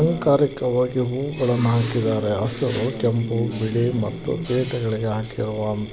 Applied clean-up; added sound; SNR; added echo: none; Mechanisms; 20 dB; none.